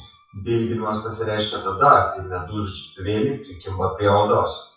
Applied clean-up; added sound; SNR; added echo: classical method WPE with log-MMSE.